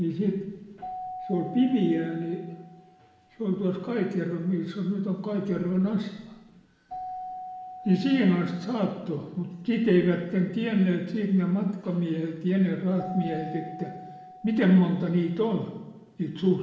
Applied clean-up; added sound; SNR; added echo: none; Keyboard (musical); 17 dB; reverberation time 0.9 s.